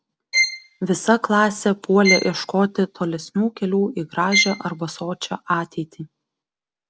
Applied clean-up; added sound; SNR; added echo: none; Bowed string instrument; 3 dB; none.